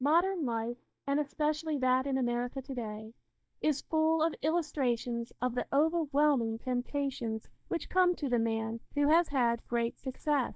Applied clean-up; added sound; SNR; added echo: neural mask model DeepFilterNet 3.